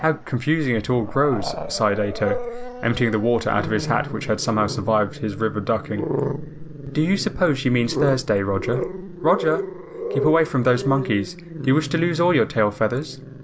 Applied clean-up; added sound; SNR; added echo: none; Growling; 8 dB; none.